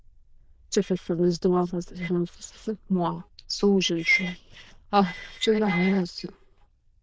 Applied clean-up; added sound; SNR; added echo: neural diffusion model UNIVERSE++.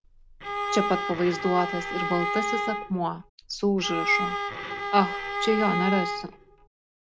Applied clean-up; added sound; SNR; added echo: none; Bowed string instrument; 3 dB; none.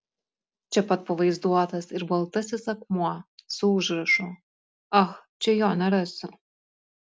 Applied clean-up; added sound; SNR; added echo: none; none; none; none.